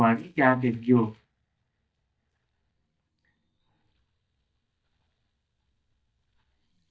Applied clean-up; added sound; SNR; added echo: neural mask model DeepFilterNet 3.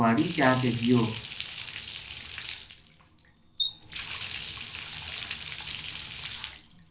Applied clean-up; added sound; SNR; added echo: none; Water tap, faucet; 4 dB; reverberation time 0.4 s.